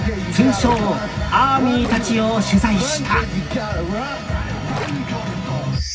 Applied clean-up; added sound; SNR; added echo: none; Gurgling; 15 dB; reverberation time 0.4 s.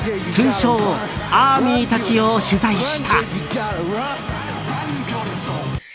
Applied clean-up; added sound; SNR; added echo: none; none; none; none.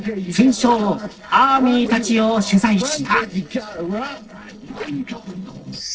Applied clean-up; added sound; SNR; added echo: neural separator model SepFormer DNS4.